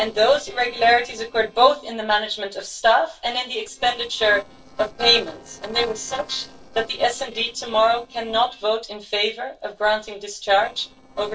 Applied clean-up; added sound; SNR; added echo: neural separator model SepFormer DNS4.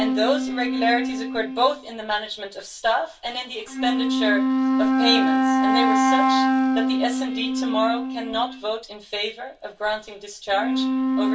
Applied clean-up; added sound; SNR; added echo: none; Wind instrument, woodwind instrument; -3 dB; reverberation time 0.2 s.